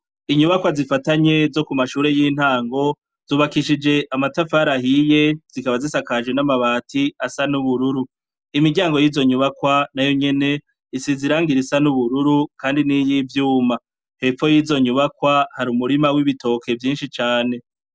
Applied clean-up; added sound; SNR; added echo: none; none; none; none.